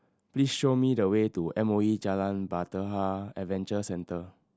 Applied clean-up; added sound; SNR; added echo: none; none; none; none.